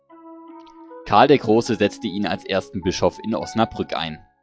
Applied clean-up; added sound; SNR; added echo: classical method log-MMSE.